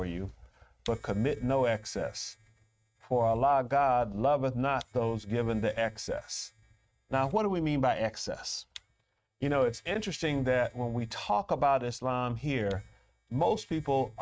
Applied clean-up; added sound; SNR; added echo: neural mask model RNNoise.